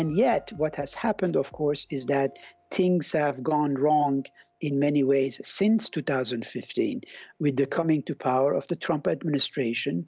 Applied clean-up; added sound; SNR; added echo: none; none; none; none.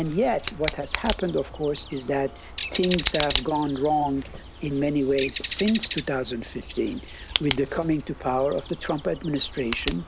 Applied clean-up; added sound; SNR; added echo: none; Bird + Tick; 8 dB; none.